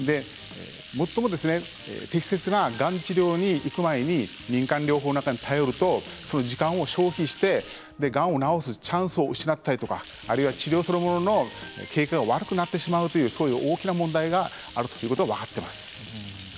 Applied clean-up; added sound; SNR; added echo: none; Bathtub (filling or washing); 14 dB; none.